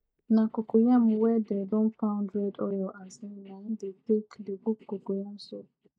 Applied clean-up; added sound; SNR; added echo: neural mask model DeepFilterNet 3.